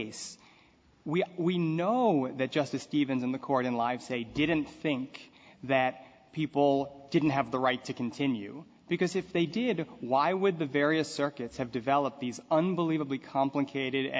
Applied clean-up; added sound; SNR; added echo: none; none; none; none.